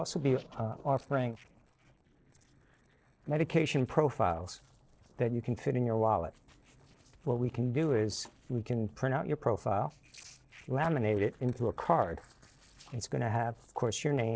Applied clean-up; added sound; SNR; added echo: neural separator model SepFormer DNS4.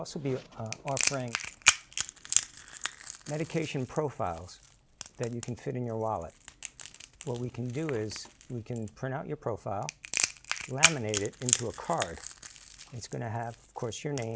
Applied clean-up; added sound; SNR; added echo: none; Crackle; -1 dB; none.